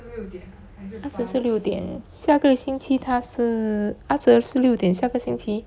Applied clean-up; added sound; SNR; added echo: none; none; none; none.